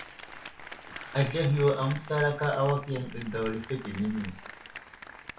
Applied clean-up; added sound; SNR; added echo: none; Applause; 15 dB; reverberation time 0.3 s.